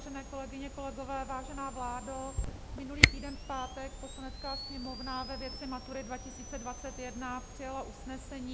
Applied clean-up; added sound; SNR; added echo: none; Camera; -4 dB; none.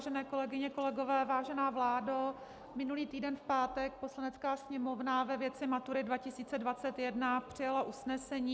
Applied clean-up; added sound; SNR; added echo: none; none; none; none.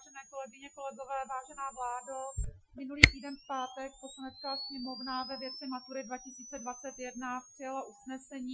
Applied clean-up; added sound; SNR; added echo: classical method Wiener filter.